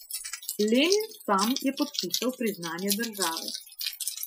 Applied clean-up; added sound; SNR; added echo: classical method Wiener filter.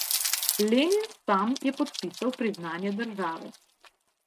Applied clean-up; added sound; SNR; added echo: neural mask model RNNoise.